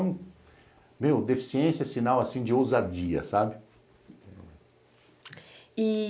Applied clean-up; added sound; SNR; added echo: none; none; none; none.